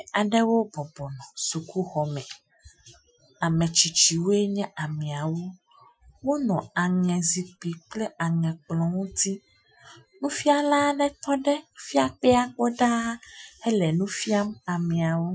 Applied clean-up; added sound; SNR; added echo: classical method Wiener filter.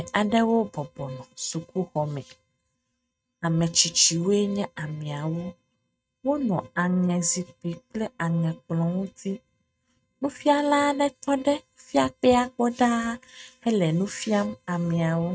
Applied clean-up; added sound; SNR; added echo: neural mask model RNNoise.